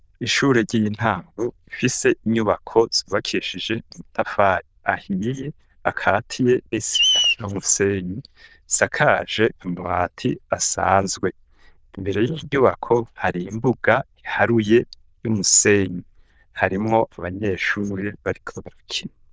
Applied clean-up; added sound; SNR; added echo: neural diffusion model UNIVERSE++.